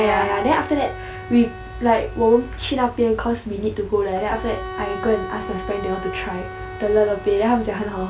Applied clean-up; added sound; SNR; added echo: none; Bowed string instrument; 13 dB; none.